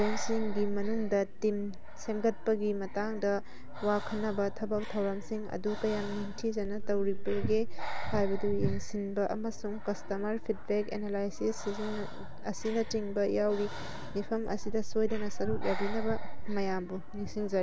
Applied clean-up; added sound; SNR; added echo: none; Breathing; 0 dB; none.